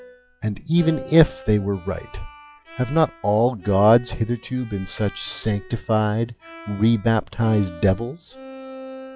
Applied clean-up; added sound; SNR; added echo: classical method log-MMSE.